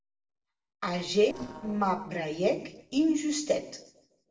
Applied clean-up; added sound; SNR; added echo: neural separator model SepFormer DNS4.